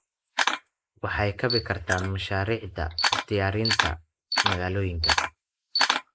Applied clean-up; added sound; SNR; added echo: neural mask model Resemble Enhance denoiser.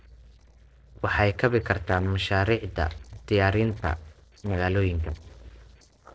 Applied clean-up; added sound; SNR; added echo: neural separator model SepFormer DNS4.